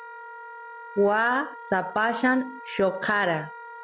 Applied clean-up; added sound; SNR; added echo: none; Wind instrument, woodwind instrument; 15 dB; none.